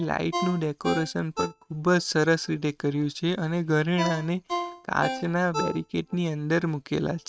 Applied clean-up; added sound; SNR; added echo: neural mask model RNNoise.